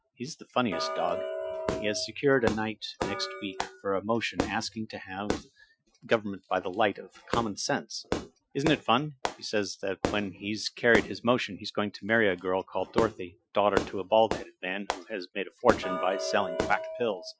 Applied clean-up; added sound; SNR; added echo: classical method Wiener filter.